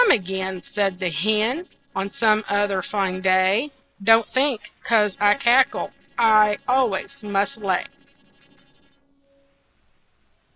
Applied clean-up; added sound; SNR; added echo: neural separator model SepFormer DNS4.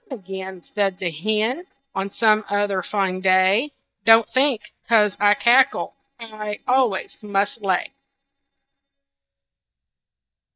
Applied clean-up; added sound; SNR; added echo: neural mask model DeepFilterNet 3.